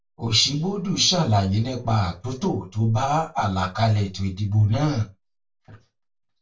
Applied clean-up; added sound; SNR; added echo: none; none; none; reverberation time 0.2 s.